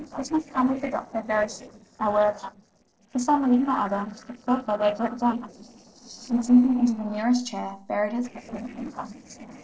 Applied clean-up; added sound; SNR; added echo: neural separator model SepFormer DNS4.